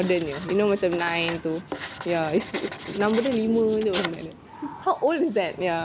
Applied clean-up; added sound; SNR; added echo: none; Writing; 10 dB; none.